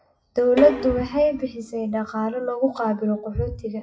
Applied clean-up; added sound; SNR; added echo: classical method WPE with log-MMSE.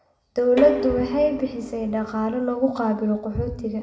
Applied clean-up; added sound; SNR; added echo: none; Dishes, pots, and pans; 12 dB; reverberation time 0.8 s.